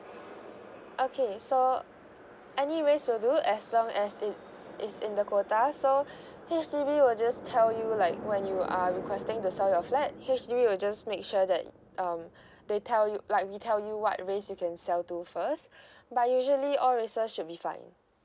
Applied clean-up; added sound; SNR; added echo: none; none; none; none.